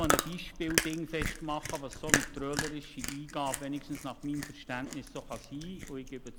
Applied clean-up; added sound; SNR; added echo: none; Chewing, mastication; -1 dB; none.